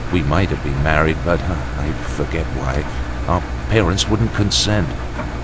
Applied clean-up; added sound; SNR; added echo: none; Engine; 4 dB; none.